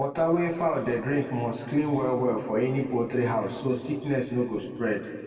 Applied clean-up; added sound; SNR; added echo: none; none; none; reverberation time 2.2 s.